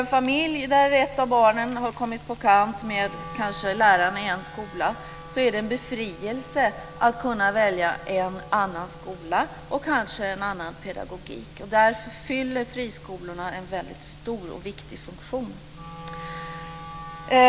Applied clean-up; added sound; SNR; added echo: none; Wind instrument, woodwind instrument; 19 dB; none.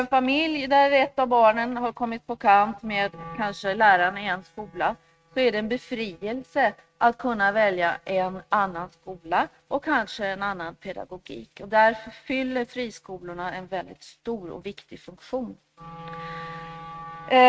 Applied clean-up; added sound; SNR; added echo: neural mask model RNNoise.